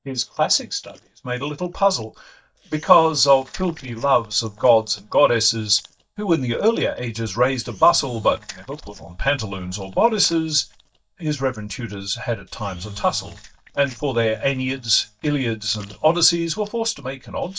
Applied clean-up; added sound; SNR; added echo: neural mask model DeepFilterNet 3.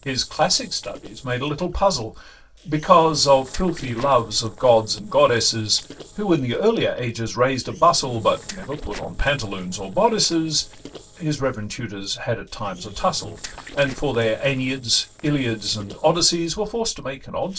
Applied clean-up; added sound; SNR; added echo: neural separator model SepFormer DNS4.